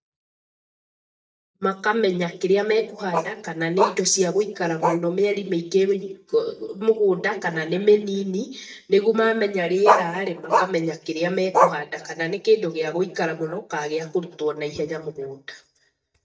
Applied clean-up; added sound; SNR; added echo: neural mask model DeepFilterNet 3.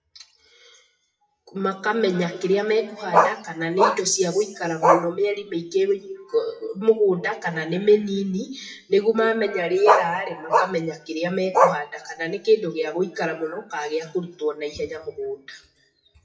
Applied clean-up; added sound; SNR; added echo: classical method WPE with log-MMSE.